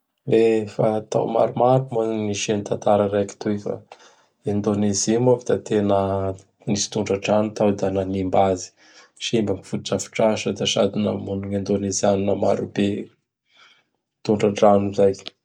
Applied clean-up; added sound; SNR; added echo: none; none; none; none.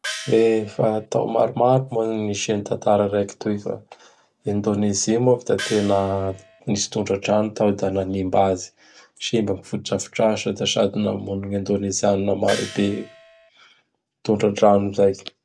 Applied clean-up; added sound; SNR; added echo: none; Gong; 13 dB; none.